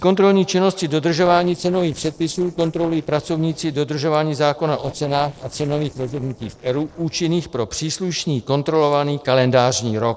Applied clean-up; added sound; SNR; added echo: neural separator model SepFormer DNS4.